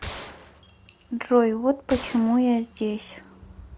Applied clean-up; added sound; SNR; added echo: none; Gunshot, gunfire; 17 dB; none.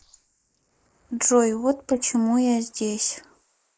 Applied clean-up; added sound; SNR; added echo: neural mask model Resemble Enhance denoiser.